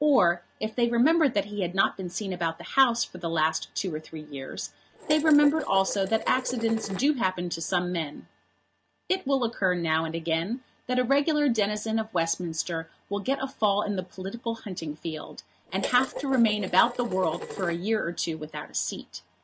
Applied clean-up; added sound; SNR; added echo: none; Dishes, pots, and pans; 11 dB; none.